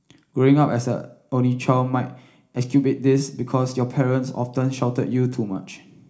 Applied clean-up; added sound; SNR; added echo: none; none; none; reverberation time 0.4 s.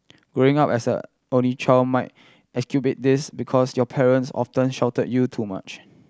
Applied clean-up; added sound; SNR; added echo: none; none; none; none.